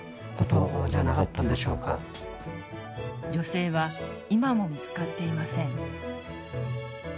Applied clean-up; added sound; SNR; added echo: none; Drum kit; 16 dB; none.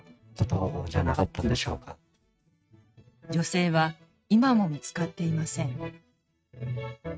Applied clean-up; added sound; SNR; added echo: neural mask model RNNoise.